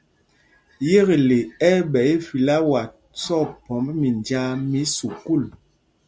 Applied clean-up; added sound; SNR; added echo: none; none; none; none.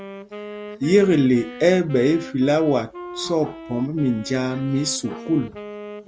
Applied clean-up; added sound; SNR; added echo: none; Wind instrument, woodwind instrument; 15 dB; none.